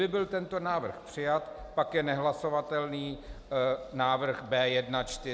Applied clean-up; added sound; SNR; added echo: none; none; none; none.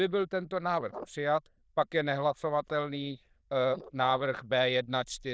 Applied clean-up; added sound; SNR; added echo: neural diffusion model UNIVERSE++.